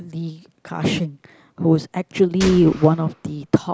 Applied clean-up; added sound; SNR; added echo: none; Gunshot, gunfire; 12 dB; none.